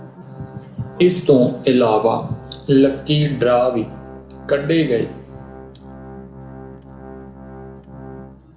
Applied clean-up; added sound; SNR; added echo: none; Organ; 17 dB; reverberation time 1.0 s.